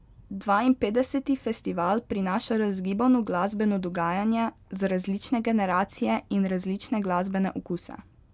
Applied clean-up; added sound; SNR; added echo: none; none; none; none.